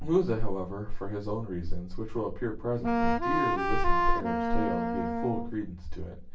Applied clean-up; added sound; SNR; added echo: none; Wind instrument, woodwind instrument; 0 dB; reverberation time 0.3 s.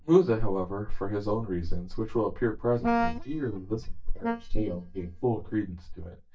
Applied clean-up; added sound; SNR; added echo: neural mask model DeepFilterNet 3.